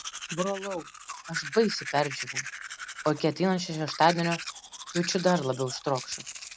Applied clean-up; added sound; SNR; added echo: none; Domestic sounds, home sounds; 10 dB; none.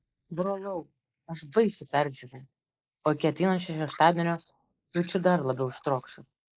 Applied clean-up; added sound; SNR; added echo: neural mask model Resemble Enhance denoiser.